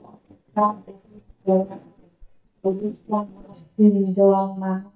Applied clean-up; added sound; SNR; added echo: neural mask model DeepFilterNet 3.